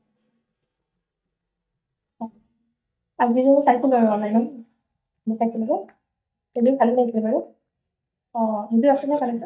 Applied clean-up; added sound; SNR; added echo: neural mask model DeepFilterNet 3.